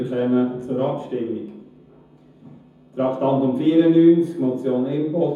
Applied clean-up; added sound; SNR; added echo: none; none; none; reverberation time 0.7 s.